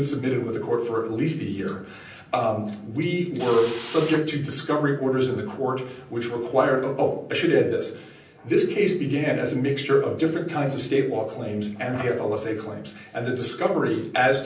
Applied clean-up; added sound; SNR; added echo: none; Drill; 15 dB; reverberation time 0.6 s.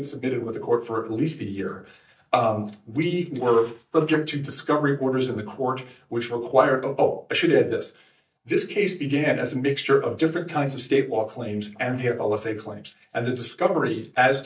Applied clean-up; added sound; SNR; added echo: neural mask model DeepFilterNet 3.